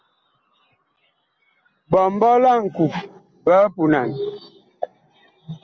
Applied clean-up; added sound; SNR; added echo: none; none; none; none.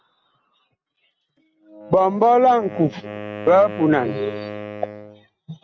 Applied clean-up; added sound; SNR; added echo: neural mask model RNNoise.